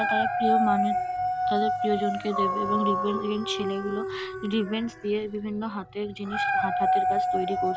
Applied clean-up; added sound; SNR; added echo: none; Dog; -2 dB; none.